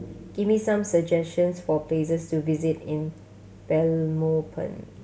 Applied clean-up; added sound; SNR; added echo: none; none; none; none.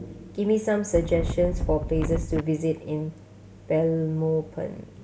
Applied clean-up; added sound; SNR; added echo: none; Wind; 2 dB; none.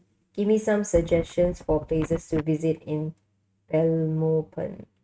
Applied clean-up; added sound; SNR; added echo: neural mask model RNNoise.